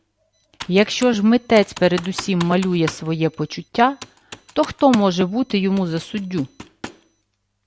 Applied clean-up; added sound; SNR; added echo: none; Computer keyboard; 18 dB; none.